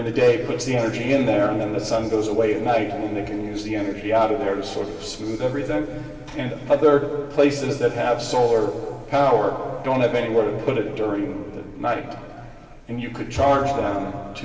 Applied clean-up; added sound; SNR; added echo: none; none; none; reverberation time 2.3 s.